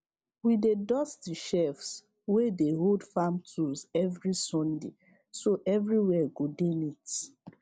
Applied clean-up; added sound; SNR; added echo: none; none; none; none.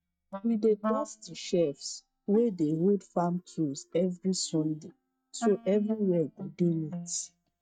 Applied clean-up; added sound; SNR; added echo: neural mask model DeepFilterNet 3.